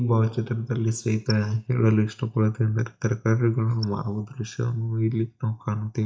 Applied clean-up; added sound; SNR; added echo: neural mask model DeepFilterNet 3.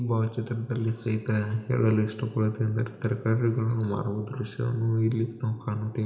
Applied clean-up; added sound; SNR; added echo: none; Cricket; -1 dB; reverberation time 0.8 s.